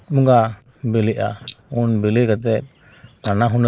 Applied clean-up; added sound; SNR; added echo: neural mask model Resemble Enhance denoiser.